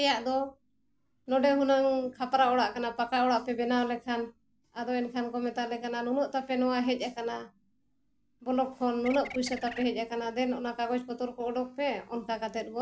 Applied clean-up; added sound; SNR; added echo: none; Bird; 12 dB; none.